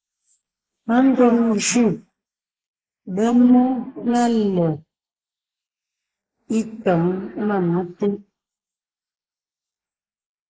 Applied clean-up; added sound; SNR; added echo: neural mask model Resemble Enhance denoiser.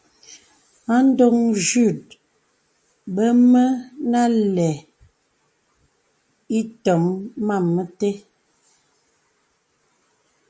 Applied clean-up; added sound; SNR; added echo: none; none; none; none.